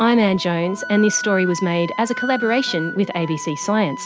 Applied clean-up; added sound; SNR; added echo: none; Wind instrument, woodwind instrument; 11 dB; none.